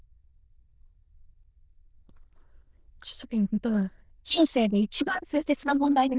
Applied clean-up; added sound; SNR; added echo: neural diffusion model UNIVERSE++.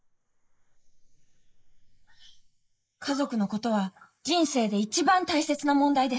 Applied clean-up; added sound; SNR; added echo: neural mask model Resemble Enhance denoiser.